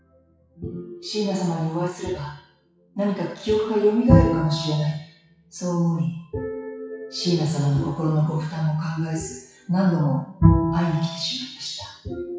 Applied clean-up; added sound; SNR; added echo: classical method WPE with log-MMSE.